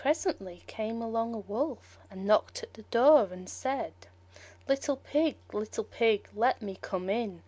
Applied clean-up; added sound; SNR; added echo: none; none; none; none.